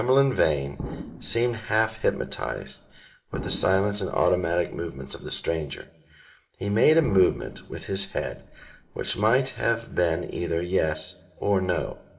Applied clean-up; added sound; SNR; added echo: none; Explosion; 14 dB; reverberation time 1.1 s.